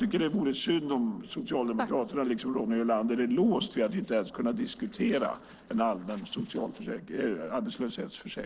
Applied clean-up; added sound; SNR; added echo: neural separator model SepFormer DNS4.